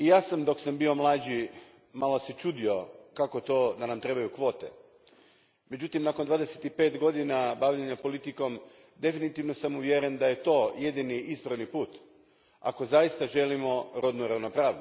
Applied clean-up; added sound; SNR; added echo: none; none; none; none.